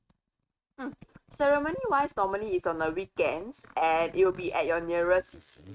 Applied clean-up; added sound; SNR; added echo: neural mask model RNNoise.